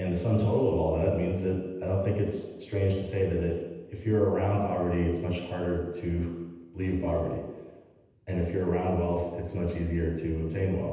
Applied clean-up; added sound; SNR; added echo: none; none; none; reverberation time 1.1 s.